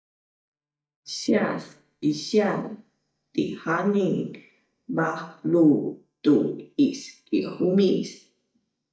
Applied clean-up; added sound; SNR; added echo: neural mask model DeepFilterNet 3.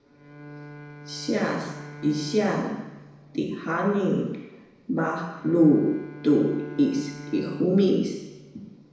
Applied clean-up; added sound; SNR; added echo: none; Bowed string instrument; 17 dB; reverberation time 1.0 s.